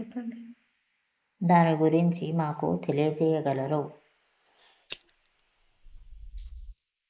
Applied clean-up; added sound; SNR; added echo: neural mask model Resemble Enhance denoiser.